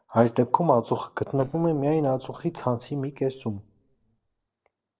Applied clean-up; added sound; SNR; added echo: neural separator model SepFormer DNS4.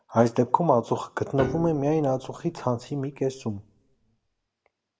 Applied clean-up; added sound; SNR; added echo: none; Piano; 12 dB; reverberation time 0.4 s.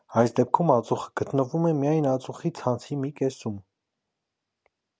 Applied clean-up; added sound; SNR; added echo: none; none; none; none.